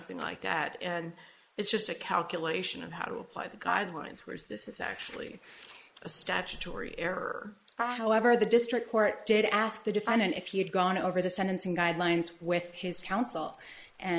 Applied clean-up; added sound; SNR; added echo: neural mask model Resemble Enhance denoiser.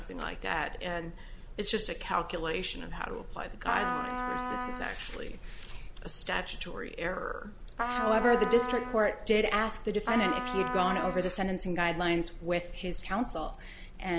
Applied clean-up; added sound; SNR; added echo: none; Trumpet; 4 dB; none.